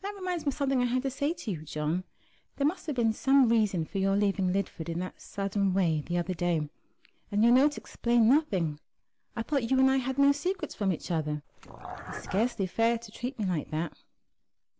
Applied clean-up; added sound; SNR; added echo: none; Dog; 12 dB; none.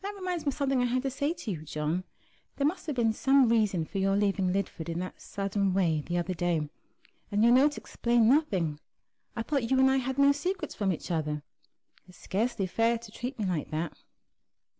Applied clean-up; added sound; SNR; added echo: none; none; none; none.